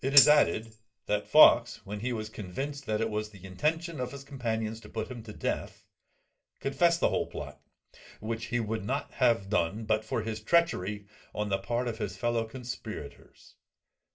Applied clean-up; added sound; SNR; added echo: none; Tambourine; 1 dB; reverberation time 0.2 s.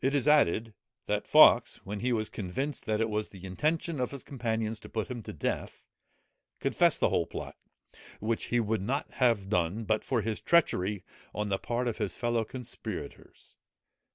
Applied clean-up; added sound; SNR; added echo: none; none; none; none.